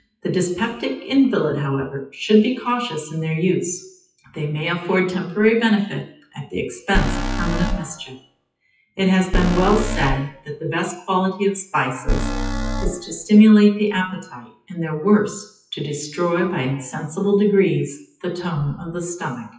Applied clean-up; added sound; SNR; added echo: classical method WPE with log-MMSE.